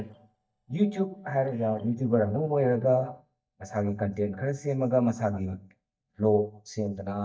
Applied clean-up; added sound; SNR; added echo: neural mask model DeepFilterNet 3.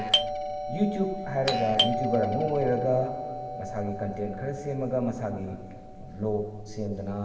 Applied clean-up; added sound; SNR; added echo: none; Doorbell; 3 dB; reverberation time 2.6 s.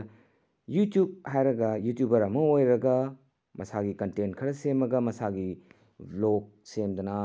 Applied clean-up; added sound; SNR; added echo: none; none; none; none.